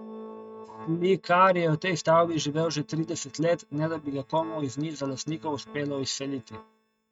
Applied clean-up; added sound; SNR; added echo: neural mask model RNNoise.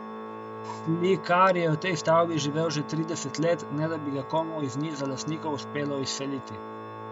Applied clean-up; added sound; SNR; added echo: none; Organ; 11 dB; none.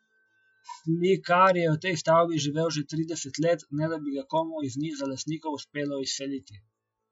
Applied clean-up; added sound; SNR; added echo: classical method Wiener filter.